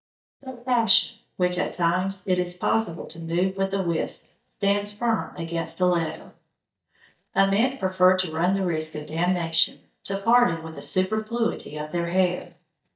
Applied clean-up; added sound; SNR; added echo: neural mask model DeepFilterNet 3.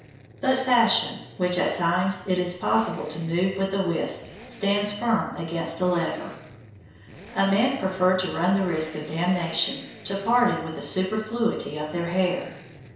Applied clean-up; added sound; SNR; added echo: none; Accelerating, revving, vroom; 20 dB; reverberation time 0.7 s.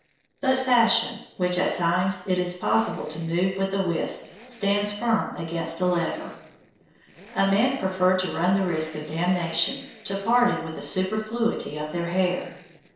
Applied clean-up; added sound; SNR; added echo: neural separator model SepFormer DNS4.